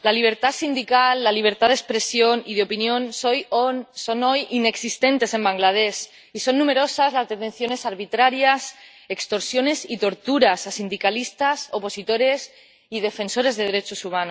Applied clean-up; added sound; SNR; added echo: none; none; none; none.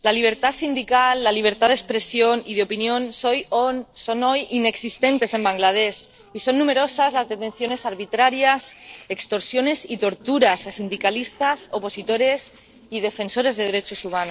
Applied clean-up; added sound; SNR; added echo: neural separator model SepFormer DNS4.